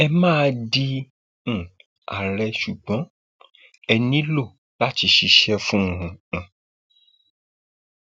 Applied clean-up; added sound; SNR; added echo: none; none; none; none.